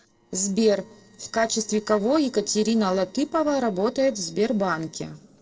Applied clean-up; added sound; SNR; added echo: neural separator model SepFormer DNS4.